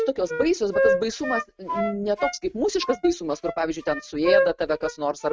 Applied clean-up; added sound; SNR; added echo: neural mask model RNNoise.